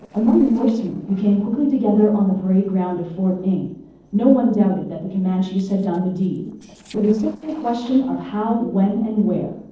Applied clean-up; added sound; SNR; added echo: neural separator model SepFormer DNS4.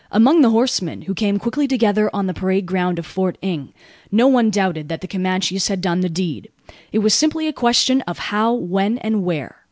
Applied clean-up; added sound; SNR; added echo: none; none; none; none.